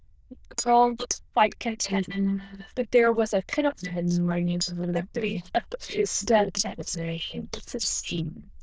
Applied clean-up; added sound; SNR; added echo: neural diffusion model UNIVERSE++.